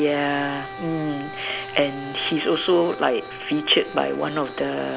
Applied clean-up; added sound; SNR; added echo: none; Wind instrument, woodwind instrument; 13 dB; none.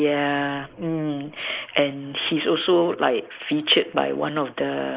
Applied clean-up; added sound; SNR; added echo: neural mask model Resemble Enhance denoiser.